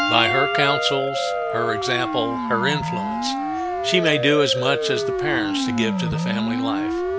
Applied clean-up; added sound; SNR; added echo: none; Piano + Siren; 0 dB; none.